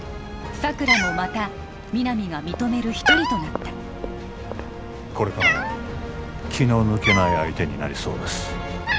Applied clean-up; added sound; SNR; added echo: none; Cat; 3 dB; none.